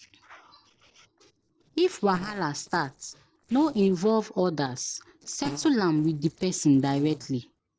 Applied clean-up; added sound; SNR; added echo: neural separator model SepFormer DNS4.